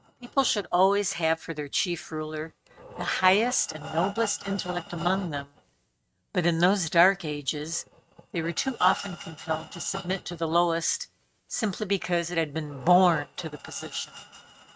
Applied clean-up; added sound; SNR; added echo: neural mask model RNNoise.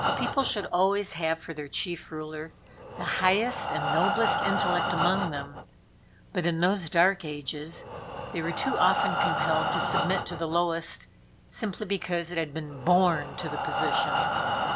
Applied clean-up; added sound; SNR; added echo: none; Breathing; 2 dB; none.